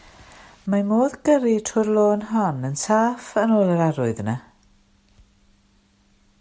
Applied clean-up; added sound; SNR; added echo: none; none; none; none.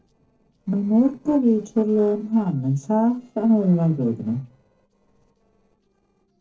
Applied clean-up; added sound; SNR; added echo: neural separator model SepFormer DNS4.